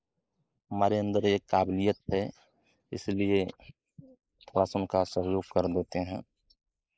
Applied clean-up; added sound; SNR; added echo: neural mask model Resemble Enhance denoiser.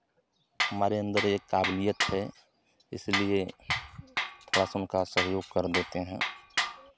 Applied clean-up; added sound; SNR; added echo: none; Tools; 2 dB; none.